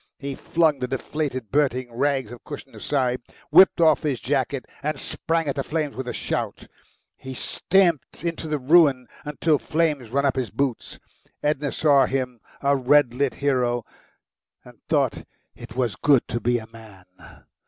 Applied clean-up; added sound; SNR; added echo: none; none; none; none.